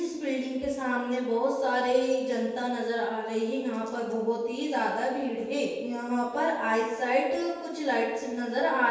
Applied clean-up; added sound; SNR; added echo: none; none; none; reverberation time 1.2 s.